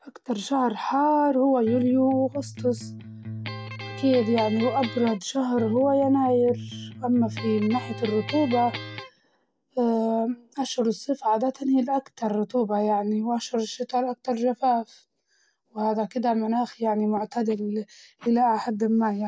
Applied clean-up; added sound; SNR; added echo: none; Electric guitar; 11 dB; none.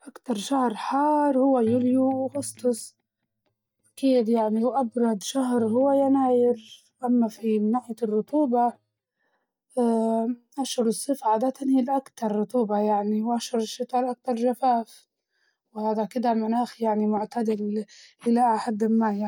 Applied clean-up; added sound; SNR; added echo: neural mask model DeepFilterNet 3.